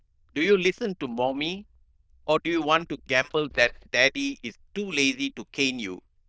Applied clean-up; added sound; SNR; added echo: neural diffusion model UNIVERSE++.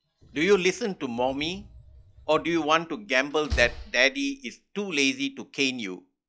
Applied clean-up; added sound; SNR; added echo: classical method log-MMSE.